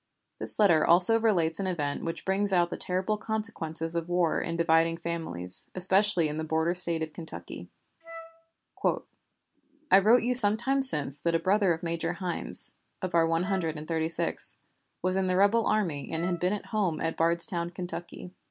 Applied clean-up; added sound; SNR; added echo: none; Wind instrument, woodwind instrument; 18 dB; none.